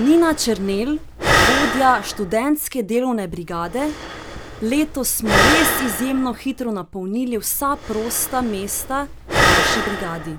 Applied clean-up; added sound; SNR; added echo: none; Breathing; 2 dB; none.